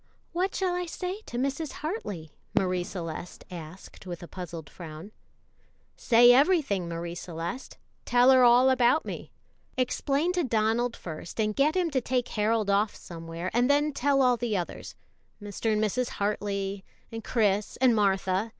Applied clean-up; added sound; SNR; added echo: none; Fireworks; 13 dB; none.